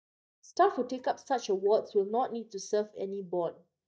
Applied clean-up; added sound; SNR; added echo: neural mask model DeepFilterNet 3.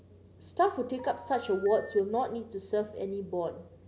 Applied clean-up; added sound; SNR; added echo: none; Telephone; 18 dB; none.